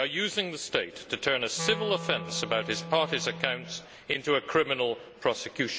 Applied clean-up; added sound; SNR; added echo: none; Wind instrument, woodwind instrument; 11 dB; none.